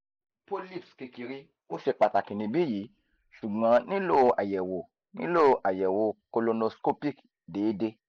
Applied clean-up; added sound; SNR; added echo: neural mask model Resemble Enhance denoiser.